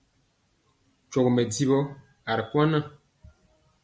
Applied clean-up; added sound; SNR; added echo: none; none; none; none.